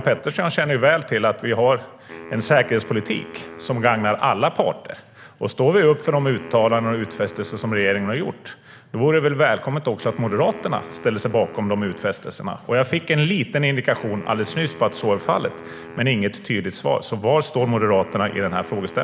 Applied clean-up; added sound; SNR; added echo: none; Wind instrument, woodwind instrument; 19 dB; none.